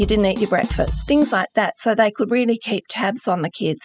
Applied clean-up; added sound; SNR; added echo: classical method spectral subtraction.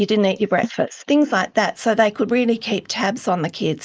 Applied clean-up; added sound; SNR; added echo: neural mask model Resemble Enhance denoiser.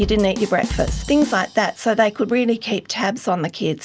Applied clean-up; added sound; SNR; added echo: none; Bass drum / Drum kit; 11 dB; none.